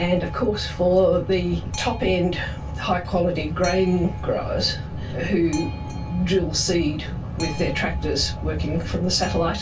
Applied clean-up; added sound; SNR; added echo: none; Boat, Water vehicle; 8 dB; reverberation time 0.2 s.